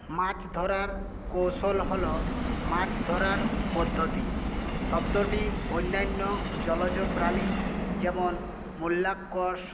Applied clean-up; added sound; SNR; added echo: none; Subway, metro, underground; 0 dB; none.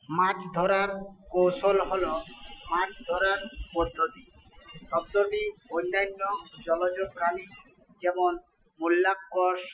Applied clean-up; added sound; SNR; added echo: classical method Wiener filter.